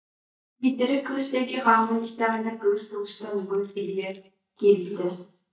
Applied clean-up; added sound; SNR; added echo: neural mask model DeepFilterNet 3.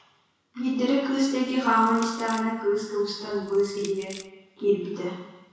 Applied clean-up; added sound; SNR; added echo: none; Crushing; 20 dB; reverberation time 1.1 s.